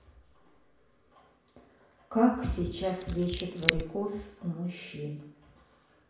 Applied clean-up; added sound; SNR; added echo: none; Scissors; 1 dB; reverberation time 0.7 s.